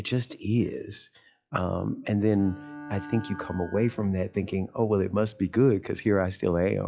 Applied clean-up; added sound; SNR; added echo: classical method log-MMSE.